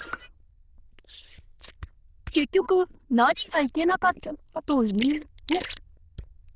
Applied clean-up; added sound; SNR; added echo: neural diffusion model UNIVERSE++.